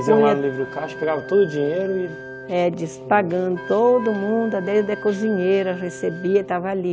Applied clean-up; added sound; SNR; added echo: none; Wind instrument, woodwind instrument + Wind instrument, woodwind instrument; 14 dB; none.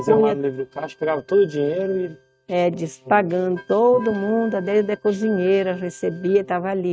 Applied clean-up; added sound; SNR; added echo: neural mask model RNNoise.